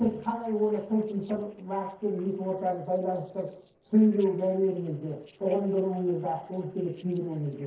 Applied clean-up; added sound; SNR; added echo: neural separator model SepFormer DNS4.